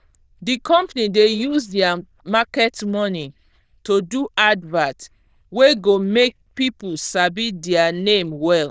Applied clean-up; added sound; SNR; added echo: neural diffusion model UNIVERSE++.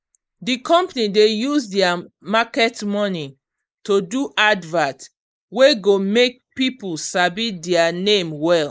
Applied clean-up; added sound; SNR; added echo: neural mask model Resemble Enhance denoiser.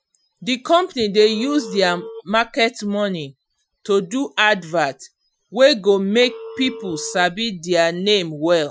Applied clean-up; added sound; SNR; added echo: classical method Wiener filter.